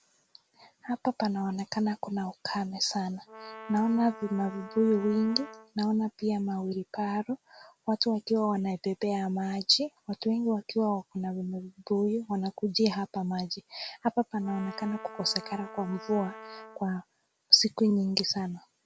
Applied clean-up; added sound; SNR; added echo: none; Brass instrument; 16 dB; none.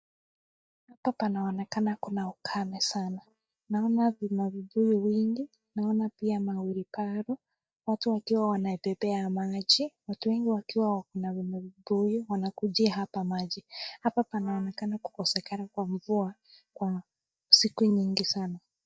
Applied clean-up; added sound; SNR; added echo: neural mask model DeepFilterNet 3.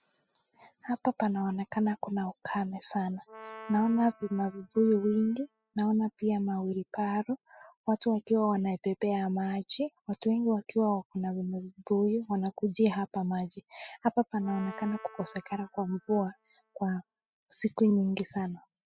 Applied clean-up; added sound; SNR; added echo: classical method spectral subtraction.